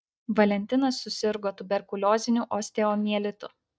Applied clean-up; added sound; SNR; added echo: neural mask model DeepFilterNet 3.